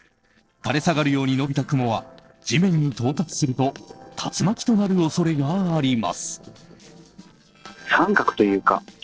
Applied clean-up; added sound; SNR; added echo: neural separator model SepFormer DNS4.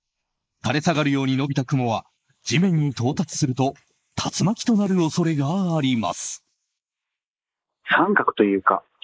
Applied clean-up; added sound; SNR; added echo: neural mask model Resemble Enhance denoiser.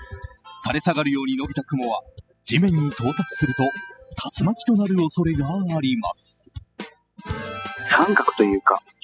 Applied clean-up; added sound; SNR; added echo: classical method spectral subtraction.